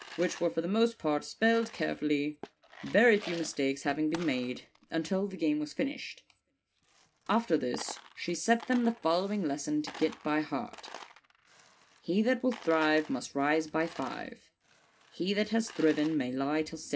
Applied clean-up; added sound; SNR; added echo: none; Coin (dropping); 20 dB; reverberation time 0.3 s.